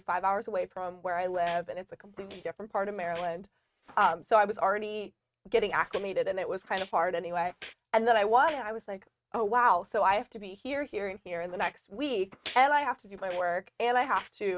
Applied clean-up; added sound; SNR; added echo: neural mask model RNNoise.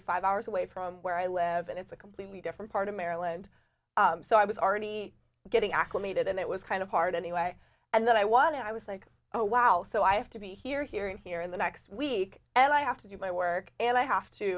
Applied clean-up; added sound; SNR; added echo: none; none; none; none.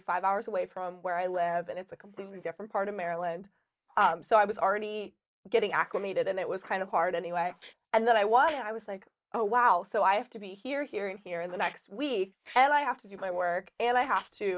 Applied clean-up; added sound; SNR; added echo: neural mask model Resemble Enhance denoiser.